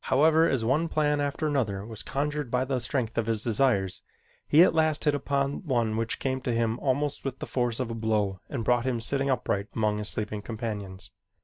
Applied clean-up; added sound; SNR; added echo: none; none; none; none.